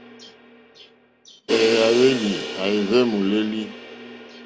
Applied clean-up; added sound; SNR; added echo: none; Crash cymbal; 8 dB; none.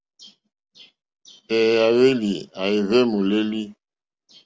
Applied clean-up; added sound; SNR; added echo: none; none; none; none.